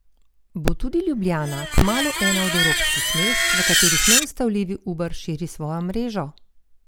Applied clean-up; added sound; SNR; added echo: none; Screech; -2 dB; none.